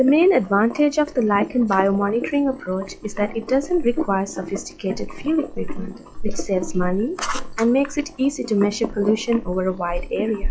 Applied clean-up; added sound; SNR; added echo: classical method log-MMSE.